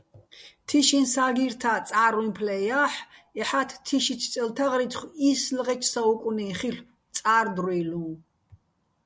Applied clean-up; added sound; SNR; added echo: none; none; none; none.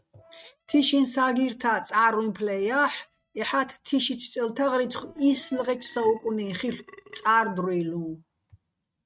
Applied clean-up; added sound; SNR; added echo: neural mask model RNNoise.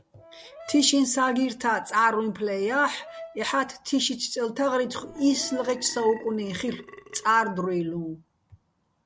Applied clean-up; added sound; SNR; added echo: none; Burping, eructation + Brass instrument; 19 dB; none.